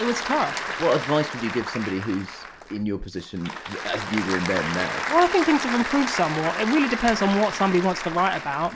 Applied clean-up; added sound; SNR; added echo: none; Applause / Crowd; 6 dB; none.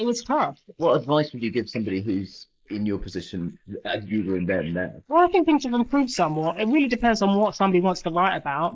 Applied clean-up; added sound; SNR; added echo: neural mask model Resemble Enhance denoiser.